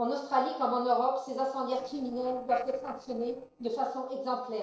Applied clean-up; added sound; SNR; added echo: neural separator model SepFormer DNS4.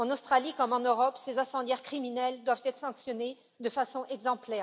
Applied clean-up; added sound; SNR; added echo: none; none; none; none.